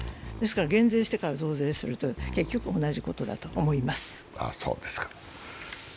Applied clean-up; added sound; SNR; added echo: none; none; none; none.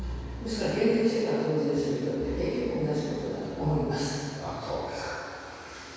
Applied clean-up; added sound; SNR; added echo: none; none; none; reverberation time 2.2 s.